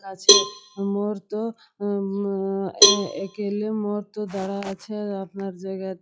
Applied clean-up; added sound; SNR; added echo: classical method log-MMSE.